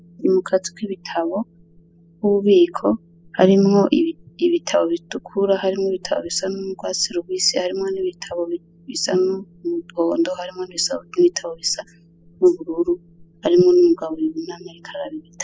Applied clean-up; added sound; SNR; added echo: classical method spectral subtraction.